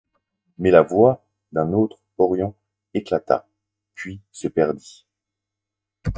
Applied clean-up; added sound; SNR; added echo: neural mask model DeepFilterNet 3.